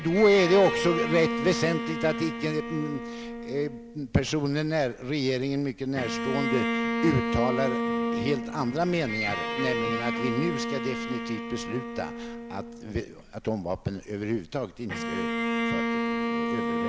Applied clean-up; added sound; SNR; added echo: none; Bowed string instrument; 3 dB; none.